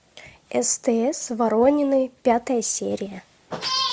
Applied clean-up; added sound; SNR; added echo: none; none; none; none.